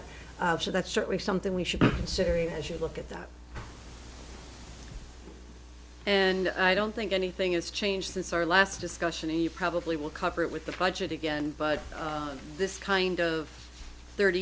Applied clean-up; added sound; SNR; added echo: none; none; none; none.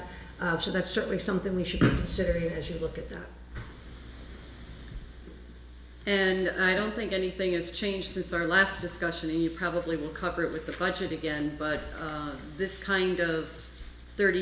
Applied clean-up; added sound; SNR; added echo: none; none; none; reverberation time 1.0 s.